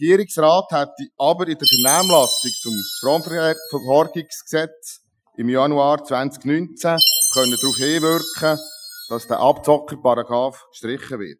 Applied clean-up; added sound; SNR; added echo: classical method Wiener filter.